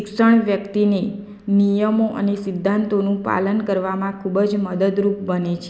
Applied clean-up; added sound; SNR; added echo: none; none; none; none.